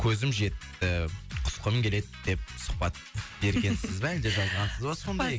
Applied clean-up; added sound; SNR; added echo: none; none; none; none.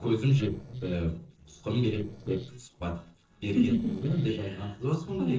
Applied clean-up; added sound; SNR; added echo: neural separator model SepFormer DNS4.